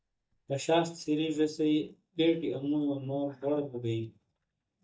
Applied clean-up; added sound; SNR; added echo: neural mask model DeepFilterNet 3.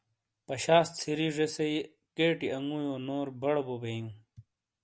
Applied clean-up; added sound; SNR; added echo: none; none; none; none.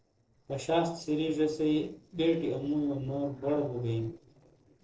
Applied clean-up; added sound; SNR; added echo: neural separator model SepFormer DNS4.